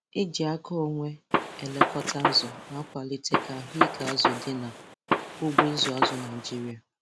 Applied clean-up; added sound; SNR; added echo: none; Gunshot, gunfire; -3 dB; none.